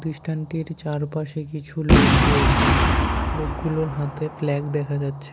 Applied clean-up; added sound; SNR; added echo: none; Boom; -4 dB; none.